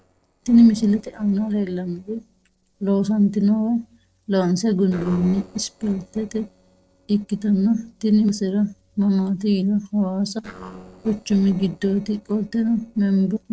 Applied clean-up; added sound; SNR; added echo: neural separator model SepFormer DNS4.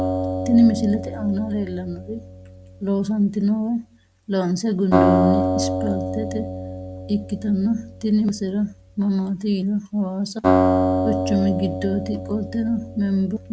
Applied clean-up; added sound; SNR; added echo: none; Acoustic guitar; 2 dB; none.